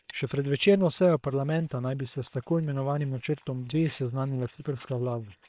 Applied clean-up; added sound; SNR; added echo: neural separator model SepFormer WHAM!.